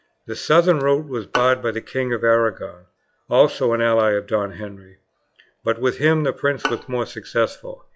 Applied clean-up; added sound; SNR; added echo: classical method log-MMSE.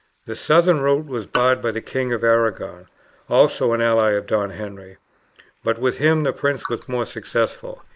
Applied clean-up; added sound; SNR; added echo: neural mask model Resemble Enhance denoiser.